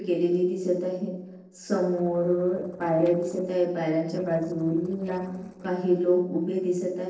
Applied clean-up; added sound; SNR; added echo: neural separator model SepFormer DNS4.